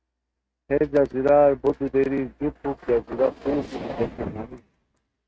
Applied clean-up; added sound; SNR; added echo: neural mask model RNNoise.